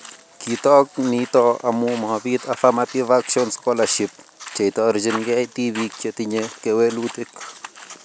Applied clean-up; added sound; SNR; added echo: none; none; none; none.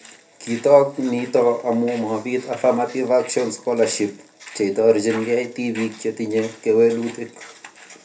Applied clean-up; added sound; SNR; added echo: none; none; none; reverberation time 0.3 s.